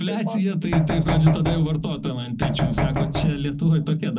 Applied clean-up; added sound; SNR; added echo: none; Knock; 5 dB; reverberation time 0.4 s.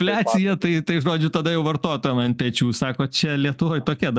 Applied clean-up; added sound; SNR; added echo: none; none; none; none.